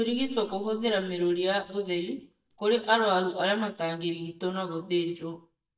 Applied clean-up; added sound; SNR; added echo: neural mask model DeepFilterNet 3.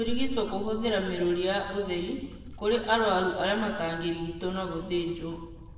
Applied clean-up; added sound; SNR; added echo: none; Dog; 17 dB; reverberation time 1.1 s.